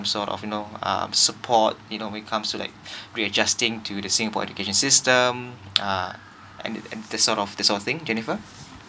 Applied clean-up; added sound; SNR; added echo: none; none; none; none.